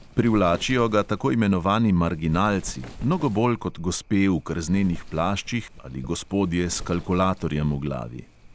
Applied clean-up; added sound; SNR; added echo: none; Wind; 17 dB; none.